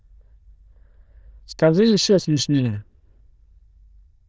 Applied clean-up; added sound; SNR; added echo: neural diffusion model UNIVERSE++.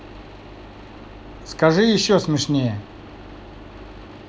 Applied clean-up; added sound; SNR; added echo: none; none; none; none.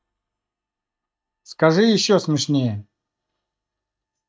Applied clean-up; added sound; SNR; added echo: neural mask model DeepFilterNet 3.